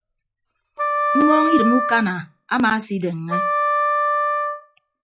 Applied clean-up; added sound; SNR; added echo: classical method log-MMSE.